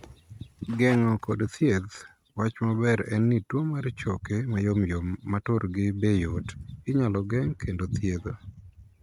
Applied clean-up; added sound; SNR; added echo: neural mask model RNNoise.